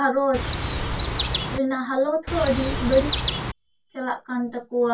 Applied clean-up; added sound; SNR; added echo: none; Chirp, tweet; 1 dB; reverberation time 0.1 s.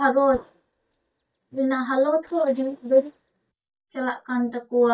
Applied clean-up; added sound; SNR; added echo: neural mask model DeepFilterNet 3.